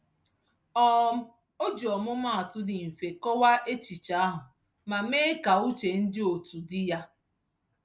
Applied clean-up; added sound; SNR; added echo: none; none; none; none.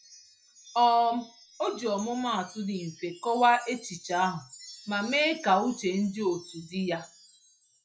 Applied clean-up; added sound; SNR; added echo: classical method log-MMSE.